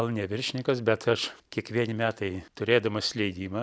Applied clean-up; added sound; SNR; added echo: none; none; none; none.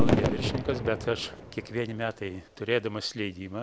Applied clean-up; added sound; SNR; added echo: none; Fireworks; -2 dB; none.